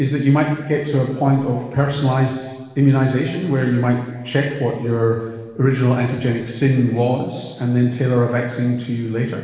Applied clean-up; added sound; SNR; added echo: none; none; none; reverberation time 1.2 s.